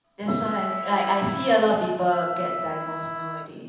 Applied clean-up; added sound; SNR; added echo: none; Wind instrument, woodwind instrument; 7 dB; reverberation time 1.1 s.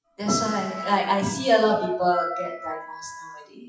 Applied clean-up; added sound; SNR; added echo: classical method WPE with log-MMSE.